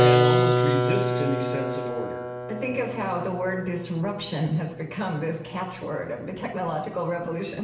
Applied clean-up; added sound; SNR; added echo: none; Keyboard (musical); -2 dB; reverberation time 0.8 s.